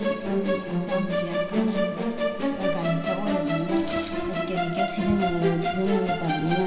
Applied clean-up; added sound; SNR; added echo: none; Musical instrument; -2 dB; reverberation time 0.2 s.